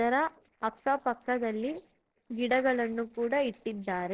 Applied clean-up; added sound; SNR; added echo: neural separator model SepFormer DNS4.